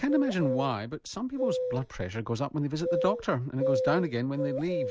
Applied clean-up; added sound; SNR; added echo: none; Bird vocalization, bird call, bird song; 3 dB; none.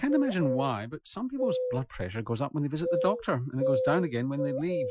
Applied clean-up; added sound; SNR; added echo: classical method Wiener filter.